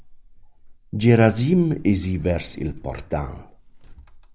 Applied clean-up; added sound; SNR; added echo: none; Sliding door; 20 dB; none.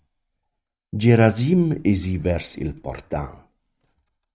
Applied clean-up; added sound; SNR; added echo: neural mask model RNNoise.